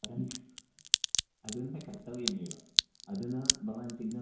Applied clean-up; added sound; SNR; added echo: none; Crack; -4 dB; reverberation time 0.6 s.